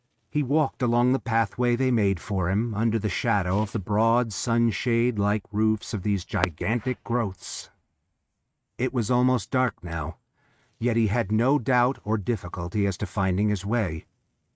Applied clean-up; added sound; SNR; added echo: neural mask model RNNoise.